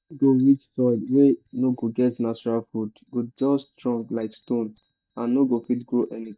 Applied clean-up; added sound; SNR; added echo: neural mask model DeepFilterNet 3.